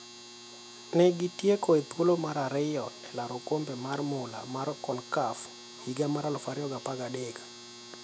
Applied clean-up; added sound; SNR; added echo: none; Domestic sounds, home sounds; 16 dB; none.